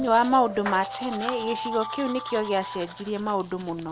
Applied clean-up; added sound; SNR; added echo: none; Domestic sounds, home sounds + Alarm; 10 dB; none.